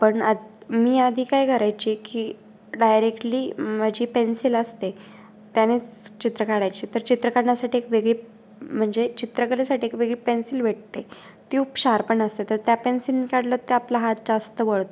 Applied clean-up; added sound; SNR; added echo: none; none; none; none.